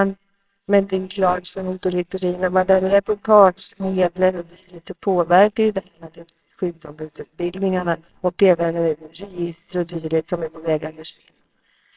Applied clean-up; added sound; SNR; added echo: neural separator model SepFormer WHAMR!.